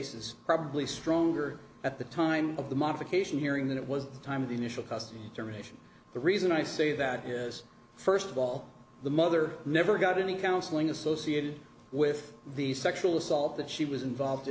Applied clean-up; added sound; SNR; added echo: none; none; none; none.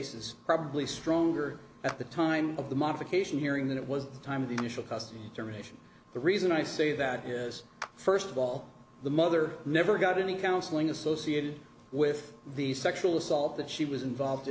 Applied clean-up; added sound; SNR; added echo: none; Clapping; 18 dB; none.